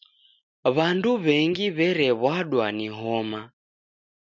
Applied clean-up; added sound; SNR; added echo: none; none; none; none.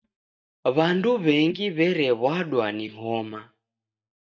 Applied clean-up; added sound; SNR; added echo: neural mask model DeepFilterNet 3.